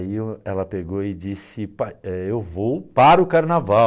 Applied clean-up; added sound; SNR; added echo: none; none; none; none.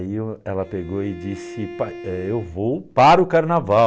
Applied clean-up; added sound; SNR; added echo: none; Bowed string instrument; 16 dB; none.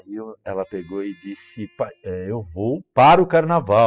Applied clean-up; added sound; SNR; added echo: classical method spectral subtraction.